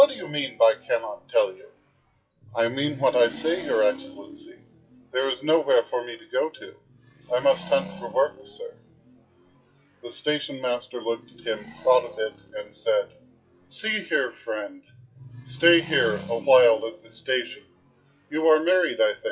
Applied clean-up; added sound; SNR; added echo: classical method WPE with log-MMSE.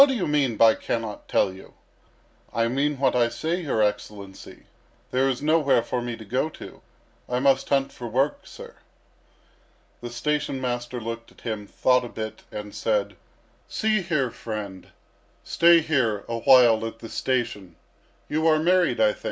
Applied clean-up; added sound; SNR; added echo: none; none; none; none.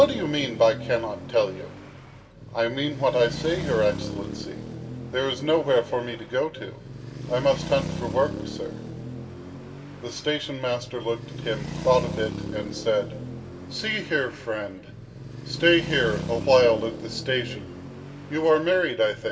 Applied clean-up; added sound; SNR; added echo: none; Traffic noise, roadway noise; 9 dB; reverberation time 2.8 s.